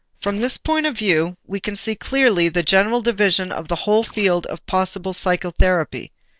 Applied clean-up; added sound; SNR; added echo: neural separator model SepFormer DNS4.